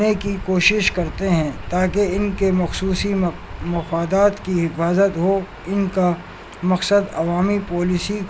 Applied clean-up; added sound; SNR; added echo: none; none; none; none.